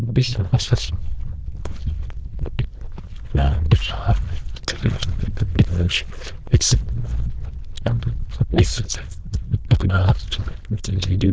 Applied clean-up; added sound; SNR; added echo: neural diffusion model UNIVERSE++.